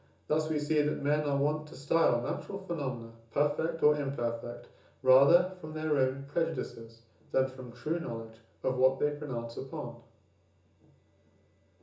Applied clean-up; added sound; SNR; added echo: none; none; none; reverberation time 0.7 s.